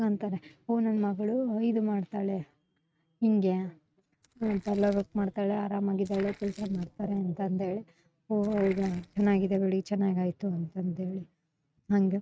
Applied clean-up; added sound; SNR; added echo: neural mask model RNNoise.